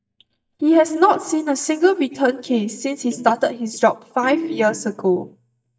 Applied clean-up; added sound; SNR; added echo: neural mask model DeepFilterNet 3.